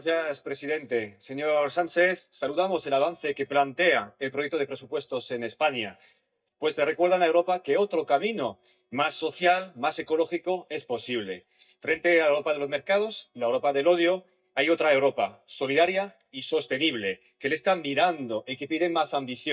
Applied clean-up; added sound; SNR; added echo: neural mask model DeepFilterNet 3.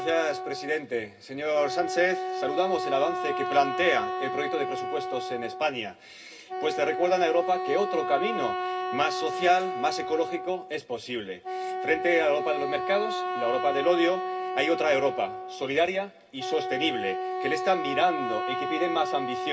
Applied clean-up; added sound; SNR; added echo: none; Wind instrument, woodwind instrument; 4 dB; reverberation time 0.4 s.